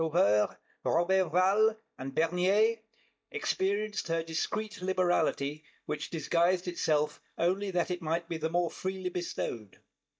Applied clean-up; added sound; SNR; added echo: neural mask model DeepFilterNet 3.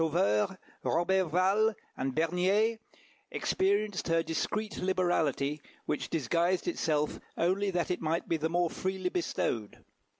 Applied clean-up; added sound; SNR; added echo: none; none; none; none.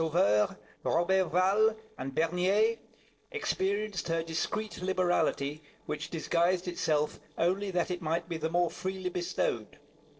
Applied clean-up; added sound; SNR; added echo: neural separator model SepFormer DNS4.